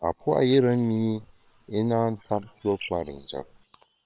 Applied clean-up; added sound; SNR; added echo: neural separator model SepFormer WHAM!.